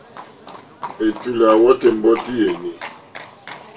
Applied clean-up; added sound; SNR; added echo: none; Livestock, farm animals, working animals; 16 dB; reverberation time 0.2 s.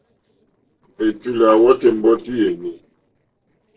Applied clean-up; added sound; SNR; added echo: neural separator model SepFormer DNS4.